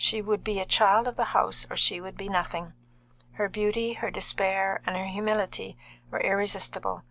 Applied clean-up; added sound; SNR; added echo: none; none; none; none.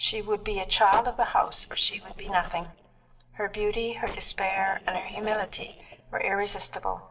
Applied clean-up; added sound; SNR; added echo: neural separator model SepFormer DNS4.